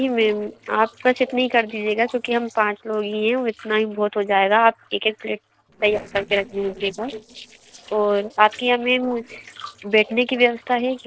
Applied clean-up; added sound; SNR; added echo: neural separator model SepFormer DNS4.